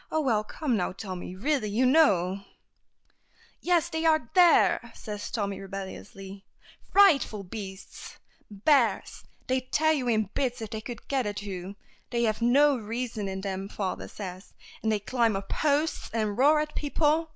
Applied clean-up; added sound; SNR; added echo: none; none; none; none.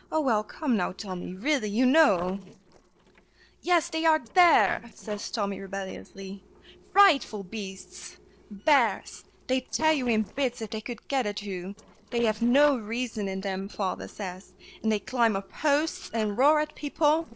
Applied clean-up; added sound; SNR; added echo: neural separator model SepFormer DNS4.